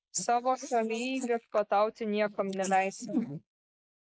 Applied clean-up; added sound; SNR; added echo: neural mask model Resemble Enhance denoiser.